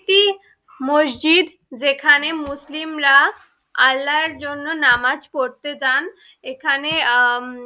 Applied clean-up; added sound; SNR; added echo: none; none; none; none.